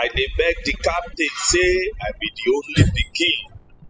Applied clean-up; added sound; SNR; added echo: classical method spectral subtraction.